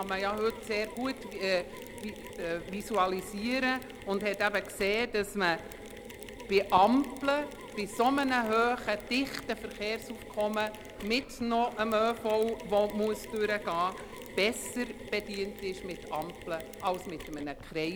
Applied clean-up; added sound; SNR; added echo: none; Mechanisms; 13 dB; none.